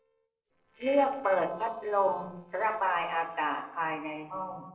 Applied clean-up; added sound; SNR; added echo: neural separator model SepFormer DNS4.